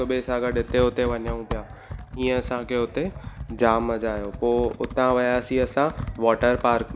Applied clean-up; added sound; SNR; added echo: none; Computer keyboard; 11 dB; none.